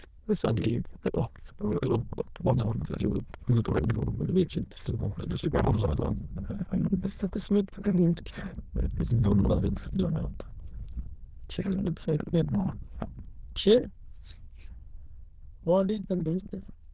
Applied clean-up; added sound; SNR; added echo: neural diffusion model UNIVERSE++.